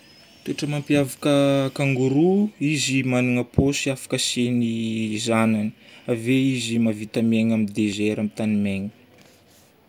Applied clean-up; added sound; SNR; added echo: none; none; none; none.